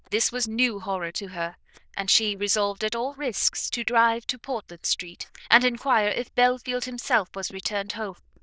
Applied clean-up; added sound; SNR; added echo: neural diffusion model UNIVERSE++.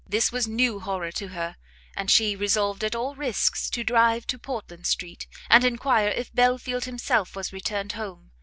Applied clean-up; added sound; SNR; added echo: none; none; none; none.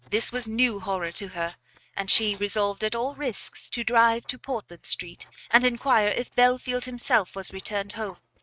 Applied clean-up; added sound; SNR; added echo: neural mask model RNNoise.